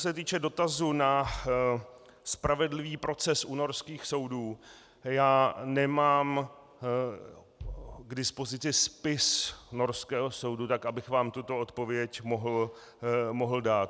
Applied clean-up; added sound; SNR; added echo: none; Bass drum; 17 dB; none.